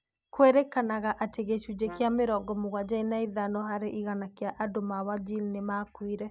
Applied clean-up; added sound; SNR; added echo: none; Brass instrument; 19 dB; none.